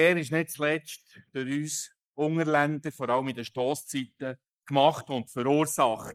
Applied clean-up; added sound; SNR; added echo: neural mask model Resemble Enhance denoiser.